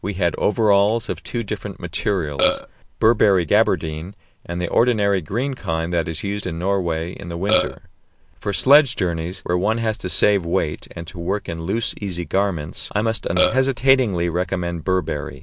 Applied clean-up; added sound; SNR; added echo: none; Burping, eructation; -1 dB; none.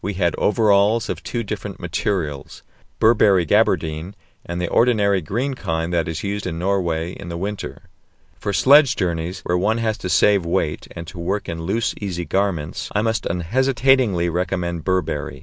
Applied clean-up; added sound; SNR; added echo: none; none; none; none.